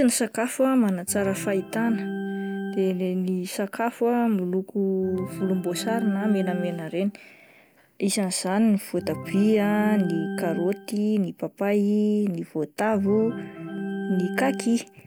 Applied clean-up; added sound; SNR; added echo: none; Organ; 10 dB; none.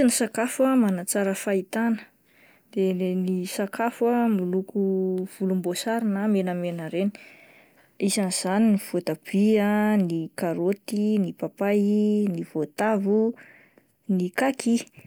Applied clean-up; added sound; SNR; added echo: none; none; none; none.